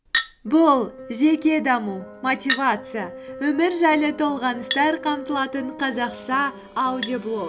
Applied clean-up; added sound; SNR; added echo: none; Chink, clink; 12 dB; none.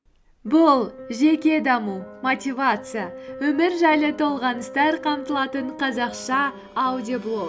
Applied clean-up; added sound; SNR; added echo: none; none; none; none.